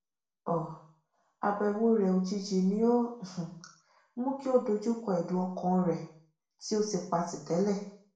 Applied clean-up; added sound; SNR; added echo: none; none; none; reverberation time 0.5 s.